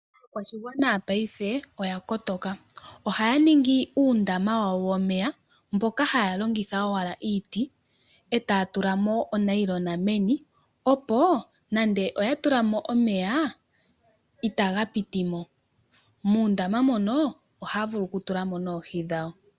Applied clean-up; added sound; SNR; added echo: none; none; none; none.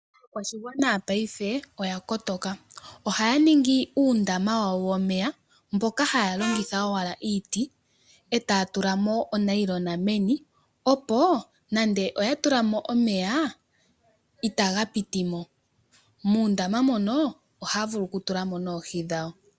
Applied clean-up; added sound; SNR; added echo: none; Harmonica; 10 dB; none.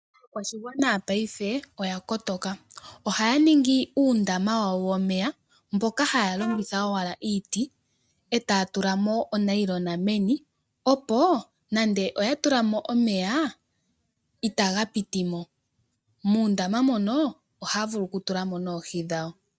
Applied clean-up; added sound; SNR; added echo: neural mask model RNNoise.